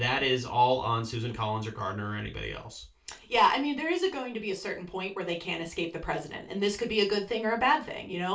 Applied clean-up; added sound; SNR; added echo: none; none; none; reverberation time 0.3 s.